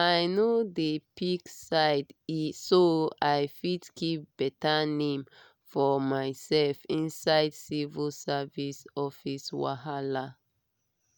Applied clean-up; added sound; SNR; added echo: none; none; none; none.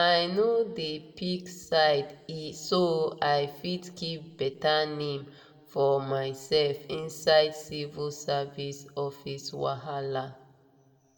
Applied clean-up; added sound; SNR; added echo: none; none; none; reverberation time 0.8 s.